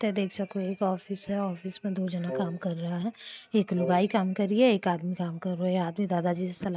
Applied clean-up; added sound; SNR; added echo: neural mask model RNNoise.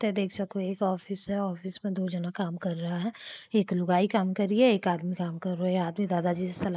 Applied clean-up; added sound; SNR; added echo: neural mask model Resemble Enhance denoiser.